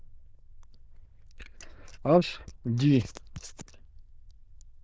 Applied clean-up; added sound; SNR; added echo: neural diffusion model UNIVERSE++.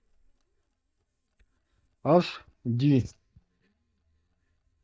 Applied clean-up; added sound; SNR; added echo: neural mask model DeepFilterNet 3.